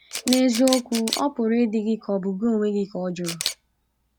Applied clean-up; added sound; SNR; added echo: none; Camera; 10 dB; none.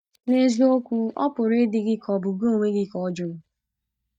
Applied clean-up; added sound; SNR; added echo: neural mask model DeepFilterNet 3.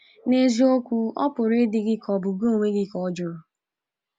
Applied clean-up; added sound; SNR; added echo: none; none; none; none.